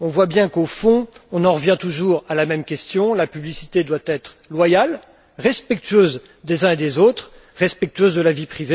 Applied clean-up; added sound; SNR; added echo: none; none; none; none.